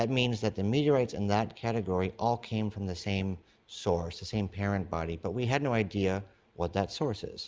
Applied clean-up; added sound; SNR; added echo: none; none; none; none.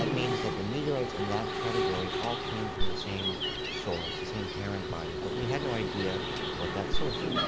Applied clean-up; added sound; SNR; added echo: none; Gull, seagull + Mechanisms; -4 dB; none.